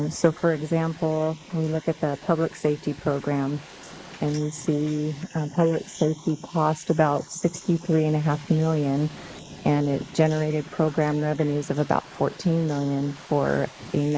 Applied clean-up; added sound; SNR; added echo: neural mask model Resemble Enhance denoiser.